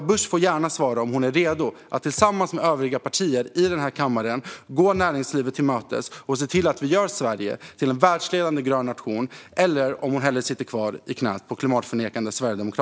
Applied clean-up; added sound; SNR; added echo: none; none; none; none.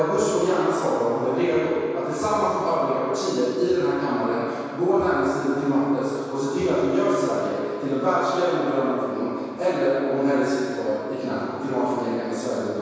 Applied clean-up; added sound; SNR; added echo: none; none; none; reverberation time 2.2 s.